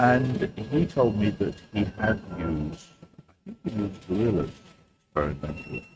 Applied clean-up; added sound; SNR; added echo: neural mask model RNNoise.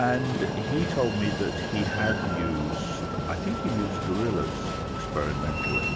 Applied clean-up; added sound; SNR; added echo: none; Train; 0 dB; none.